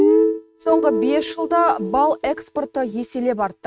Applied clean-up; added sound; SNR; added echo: neural mask model RNNoise.